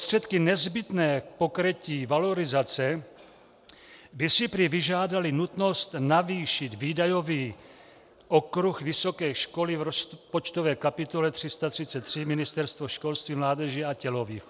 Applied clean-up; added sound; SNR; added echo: none; none; none; none.